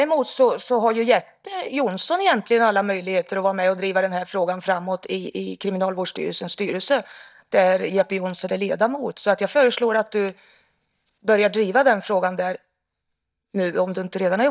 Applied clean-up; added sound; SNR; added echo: neural mask model DeepFilterNet 3.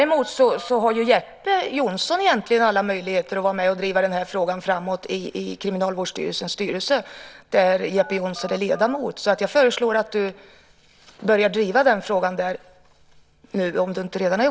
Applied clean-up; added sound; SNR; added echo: none; Telephone; 17 dB; none.